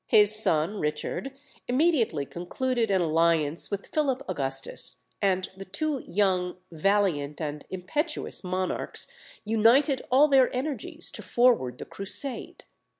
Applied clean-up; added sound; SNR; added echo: none; none; none; none.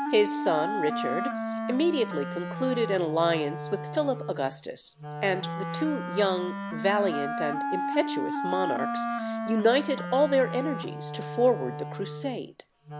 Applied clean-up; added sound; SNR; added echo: none; Wind instrument, woodwind instrument; 5 dB; none.